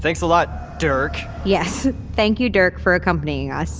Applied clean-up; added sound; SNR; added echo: none; none; none; none.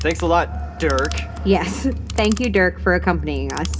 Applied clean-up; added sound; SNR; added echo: none; Clock; 19 dB; reverberation time 0.3 s.